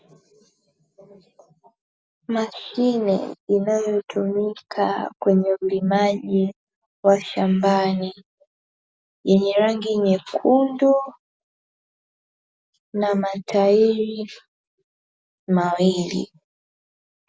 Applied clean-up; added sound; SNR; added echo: none; none; none; none.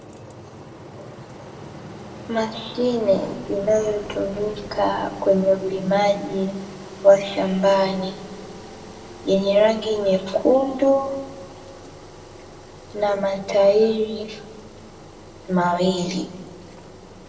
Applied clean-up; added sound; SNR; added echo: none; Engine; 16 dB; reverberation time 1.3 s.